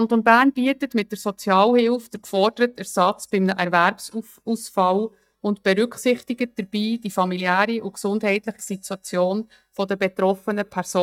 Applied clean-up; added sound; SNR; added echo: neural mask model DeepFilterNet 3.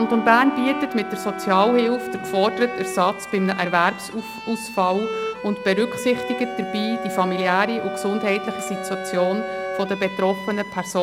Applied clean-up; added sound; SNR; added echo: none; Wind instrument, woodwind instrument + Bowed string instrument; 8 dB; none.